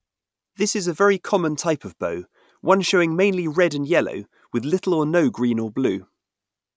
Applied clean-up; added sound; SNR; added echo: none; none; none; none.